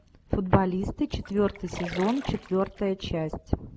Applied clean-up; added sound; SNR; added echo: none; Splash, splatter; 15 dB; none.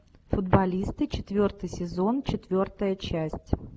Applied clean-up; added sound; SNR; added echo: none; none; none; none.